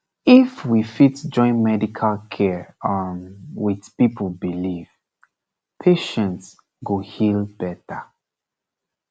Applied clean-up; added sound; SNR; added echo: none; none; none; none.